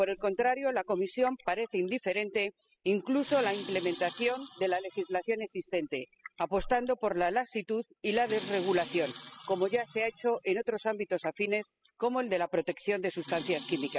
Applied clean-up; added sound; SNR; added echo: classical method spectral subtraction.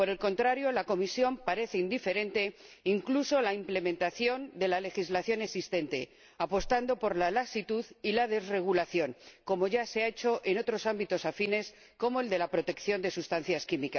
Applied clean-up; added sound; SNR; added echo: none; none; none; none.